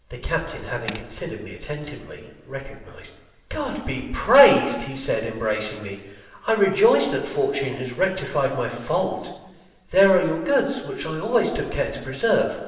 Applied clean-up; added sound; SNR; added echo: none; Tools; 17 dB; reverberation time 1.1 s.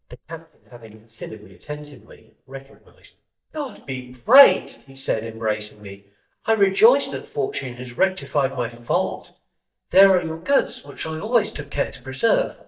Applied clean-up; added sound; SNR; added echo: neural mask model DeepFilterNet 3.